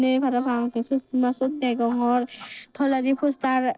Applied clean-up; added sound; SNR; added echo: neural separator model SepFormer DNS4.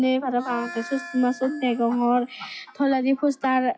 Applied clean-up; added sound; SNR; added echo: classical method log-MMSE.